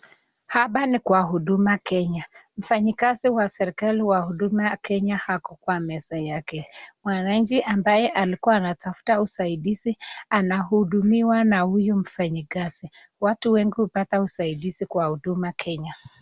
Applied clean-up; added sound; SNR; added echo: none; none; none; none.